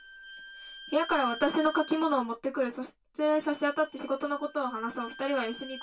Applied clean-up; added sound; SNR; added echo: none; Bowed string instrument; 17 dB; reverberation time 0.1 s.